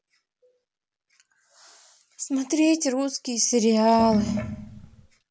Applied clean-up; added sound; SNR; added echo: none; Sink (filling or washing) / Water; 6 dB; none.